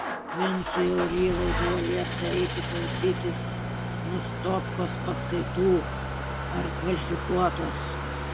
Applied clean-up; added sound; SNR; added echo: none; Idling / Engine starting; 1 dB; none.